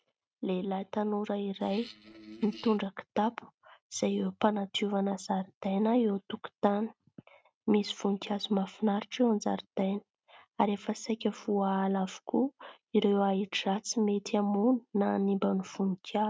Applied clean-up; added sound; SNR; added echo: neural mask model RNNoise.